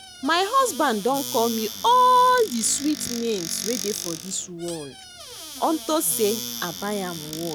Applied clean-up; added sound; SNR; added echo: none; Squeak / Cupboard open or close; 11 dB; none.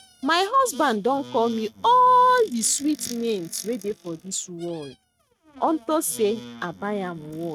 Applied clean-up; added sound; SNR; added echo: neural mask model RNNoise.